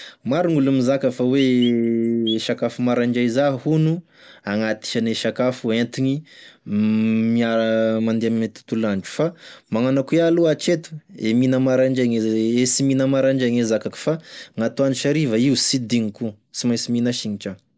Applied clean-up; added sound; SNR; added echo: neural mask model Resemble Enhance denoiser.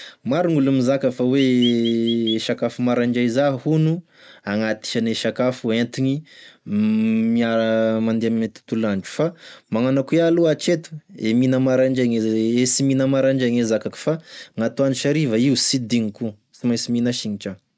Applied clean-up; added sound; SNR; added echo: neural mask model RNNoise.